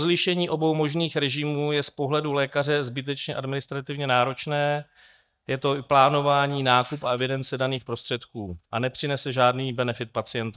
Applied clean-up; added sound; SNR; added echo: neural mask model DeepFilterNet 3.